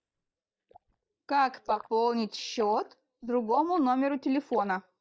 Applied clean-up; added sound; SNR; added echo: neural mask model DeepFilterNet 3.